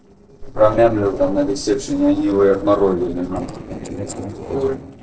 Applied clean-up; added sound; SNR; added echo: neural separator model SepFormer DNS4.